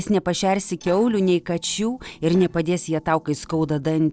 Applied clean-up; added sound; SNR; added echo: neural separator model SepFormer DNS4.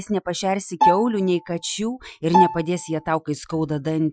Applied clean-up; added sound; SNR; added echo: classical method Wiener filter.